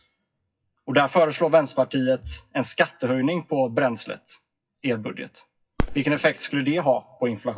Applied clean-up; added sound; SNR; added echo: classical method WPE with log-MMSE.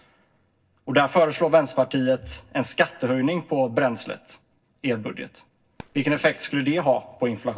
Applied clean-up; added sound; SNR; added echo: neural separator model SepFormer DNS4.